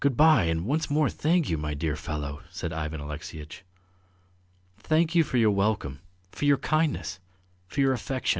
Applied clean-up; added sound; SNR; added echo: none; none; none; none.